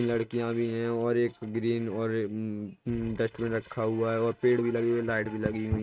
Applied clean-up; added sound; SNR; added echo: neural mask model RNNoise.